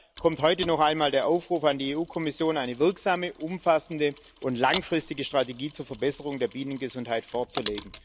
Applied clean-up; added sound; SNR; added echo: none; Mechanisms; 14 dB; none.